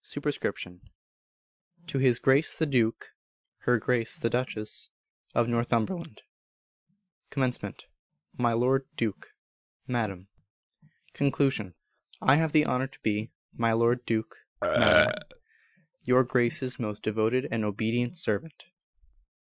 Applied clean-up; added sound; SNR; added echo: classical method Wiener filter.